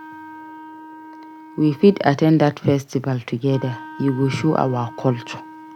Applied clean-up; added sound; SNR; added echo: none; Wind instrument, woodwind instrument; 18 dB; none.